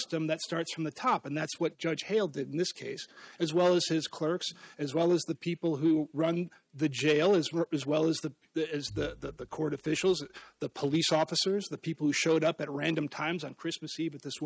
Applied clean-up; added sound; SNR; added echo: neural mask model RNNoise.